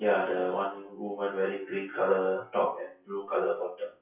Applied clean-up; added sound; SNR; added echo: classical method WPE with log-MMSE.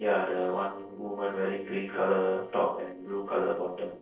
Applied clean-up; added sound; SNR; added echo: neural separator model SepFormer DNS4.